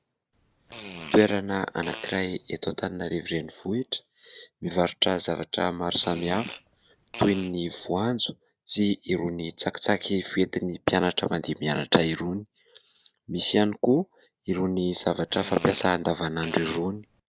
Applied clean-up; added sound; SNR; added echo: none; Fart; 17 dB; none.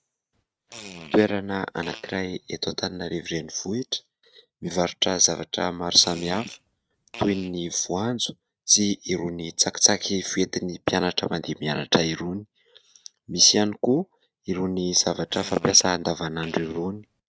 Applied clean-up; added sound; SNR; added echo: neural mask model RNNoise.